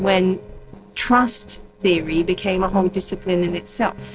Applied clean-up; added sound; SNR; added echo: neural separator model SepFormer DNS4.